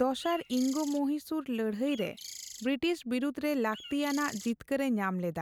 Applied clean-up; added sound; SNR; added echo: none; Bird; 14 dB; none.